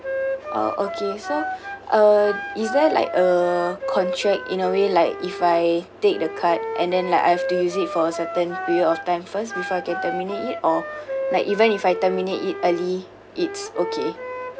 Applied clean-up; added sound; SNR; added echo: none; Wind instrument, woodwind instrument; 8 dB; none.